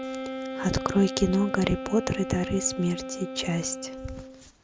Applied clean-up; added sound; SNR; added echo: none; Wind instrument, woodwind instrument; 8 dB; none.